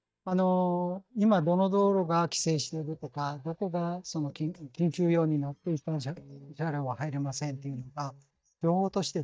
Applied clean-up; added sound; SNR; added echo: neural mask model DeepFilterNet 3.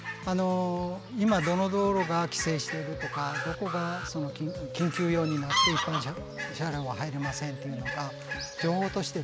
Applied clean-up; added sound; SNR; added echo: none; Alarm + Fowl; 6 dB; none.